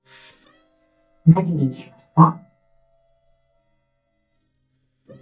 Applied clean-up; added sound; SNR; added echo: neural mask model DeepFilterNet 3.